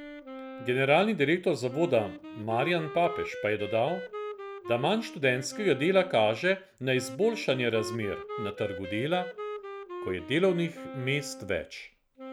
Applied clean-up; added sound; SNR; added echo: none; Wind instrument, woodwind instrument; 12 dB; none.